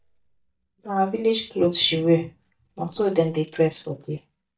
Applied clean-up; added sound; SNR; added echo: neural mask model DeepFilterNet 3.